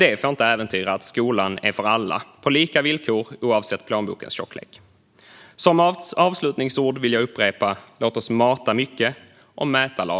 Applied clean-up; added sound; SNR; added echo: none; none; none; none.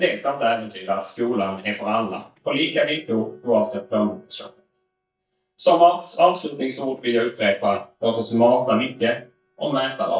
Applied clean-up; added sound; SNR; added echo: neural mask model DeepFilterNet 3.